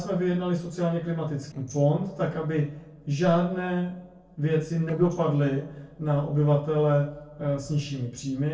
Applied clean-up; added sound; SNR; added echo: neural separator model SepFormer DNS4.